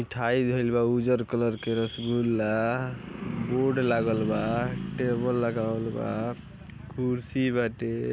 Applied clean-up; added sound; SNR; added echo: none; none; none; none.